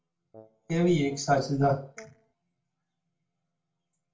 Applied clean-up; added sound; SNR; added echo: none; Brass instrument; 20 dB; reverberation time 0.3 s.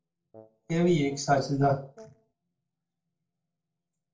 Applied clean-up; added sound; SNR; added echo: neural separator model SepFormer DNS4.